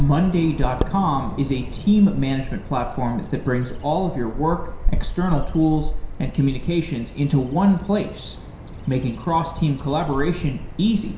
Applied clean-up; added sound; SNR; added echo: none; Bird vocalization, bird call, bird song; 5 dB; reverberation time 0.7 s.